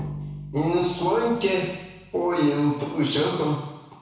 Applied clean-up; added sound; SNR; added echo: none; Bowed string instrument; 16 dB; reverberation time 1.0 s.